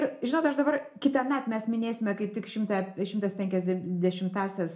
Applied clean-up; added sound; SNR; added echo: none; none; none; reverberation time 0.4 s.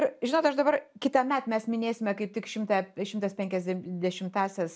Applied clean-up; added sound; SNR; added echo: none; none; none; none.